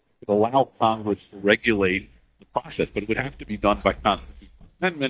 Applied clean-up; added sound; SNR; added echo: neural mask model DeepFilterNet 3.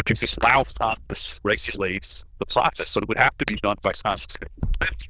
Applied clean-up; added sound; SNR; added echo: neural diffusion model UNIVERSE++.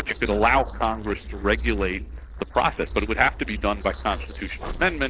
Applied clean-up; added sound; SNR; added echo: neural separator model SepFormer DNS4.